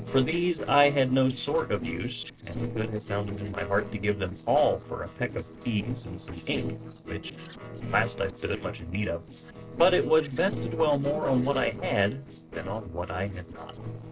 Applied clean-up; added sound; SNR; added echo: neural separator model SepFormer DNS4.